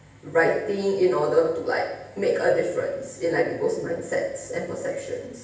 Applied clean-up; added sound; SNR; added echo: none; none; none; reverberation time 0.9 s.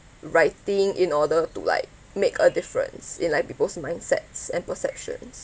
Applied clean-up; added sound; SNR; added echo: none; none; none; none.